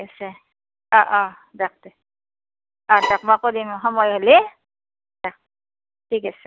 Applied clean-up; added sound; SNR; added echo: none; Bowed string instrument; 6 dB; none.